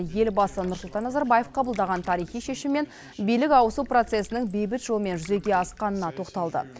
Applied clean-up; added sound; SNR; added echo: none; Water / Liquid; 19 dB; none.